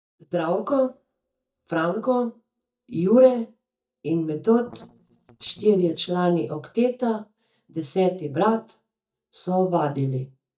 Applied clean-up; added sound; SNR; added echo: neural mask model DeepFilterNet 3.